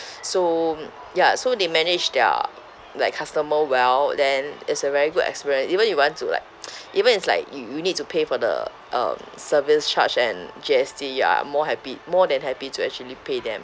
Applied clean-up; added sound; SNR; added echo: none; none; none; none.